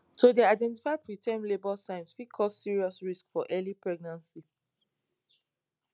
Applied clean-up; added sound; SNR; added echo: none; none; none; none.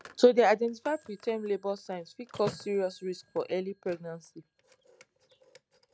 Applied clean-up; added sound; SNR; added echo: none; Telephone; 20 dB; none.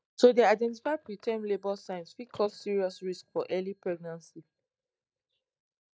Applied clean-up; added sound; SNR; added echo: neural mask model DeepFilterNet 3.